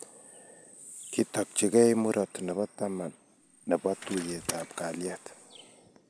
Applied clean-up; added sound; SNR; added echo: none; Bicycle; 6 dB; none.